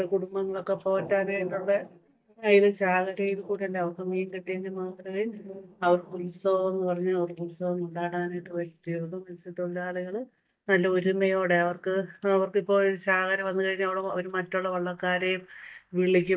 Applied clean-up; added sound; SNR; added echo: neural mask model DeepFilterNet 3.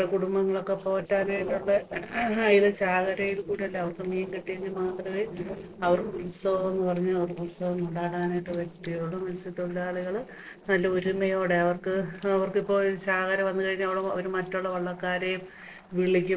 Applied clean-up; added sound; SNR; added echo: neural separator model SepFormer DNS4.